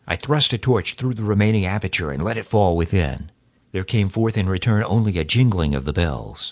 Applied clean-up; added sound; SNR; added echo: none; none; none; none.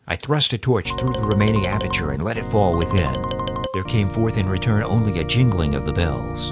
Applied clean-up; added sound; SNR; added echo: none; Marimba, xylophone + Organ; 6 dB; none.